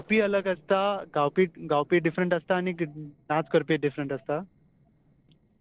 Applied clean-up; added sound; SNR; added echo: neural separator model SepFormer DNS4.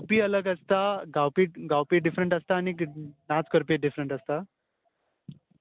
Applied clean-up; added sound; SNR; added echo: none; none; none; none.